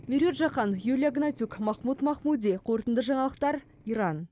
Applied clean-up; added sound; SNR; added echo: none; none; none; none.